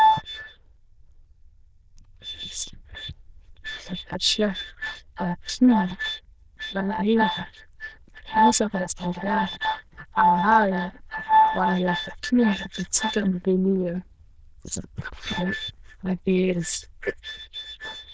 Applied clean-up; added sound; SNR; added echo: neural diffusion model UNIVERSE++.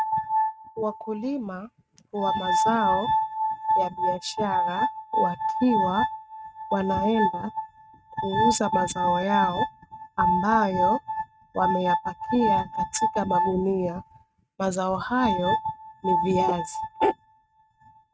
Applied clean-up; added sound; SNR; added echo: neural mask model RNNoise.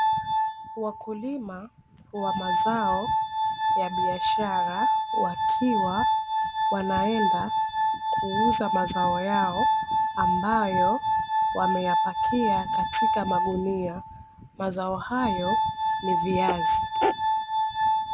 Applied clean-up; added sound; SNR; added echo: none; Glass; -4 dB; none.